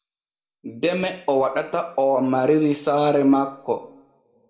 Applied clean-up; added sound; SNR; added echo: none; none; none; reverberation time 1.1 s.